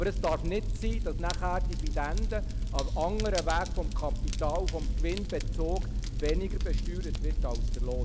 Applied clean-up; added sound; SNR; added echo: none; Fire; -5 dB; none.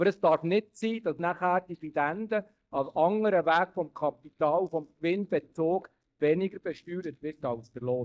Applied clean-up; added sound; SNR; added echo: neural mask model DeepFilterNet 3.